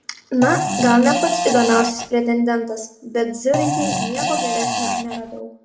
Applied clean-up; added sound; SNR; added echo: none; Fart; 3 dB; reverberation time 0.4 s.